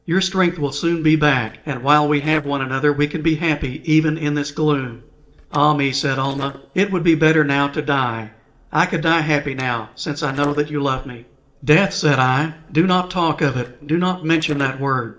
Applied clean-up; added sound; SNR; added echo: neural separator model SepFormer DNS4.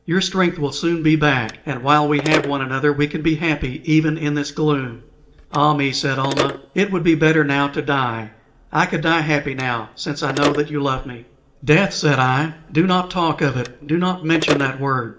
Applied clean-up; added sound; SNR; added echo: none; Telephone; 13 dB; reverberation time 0.5 s.